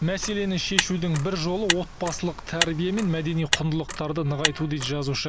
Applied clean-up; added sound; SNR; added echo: none; Motor vehicle (road); 5 dB; none.